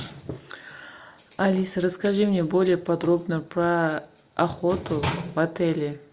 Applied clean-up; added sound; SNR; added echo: none; none; none; none.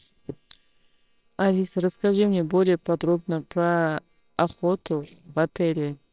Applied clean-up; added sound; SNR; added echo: neural separator model SepFormer WHAMR!.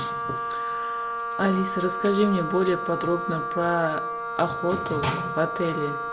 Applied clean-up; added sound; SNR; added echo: none; Wind instrument, woodwind instrument; 3 dB; reverberation time 0.6 s.